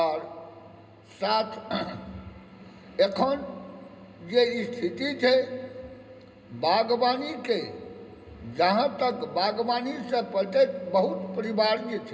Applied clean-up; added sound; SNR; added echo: none; none; none; reverberation time 0.2 s.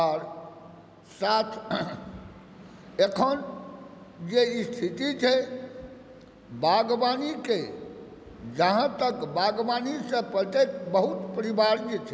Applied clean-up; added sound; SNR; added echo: none; none; none; none.